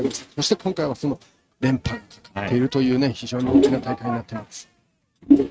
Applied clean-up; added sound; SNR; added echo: neural mask model RNNoise.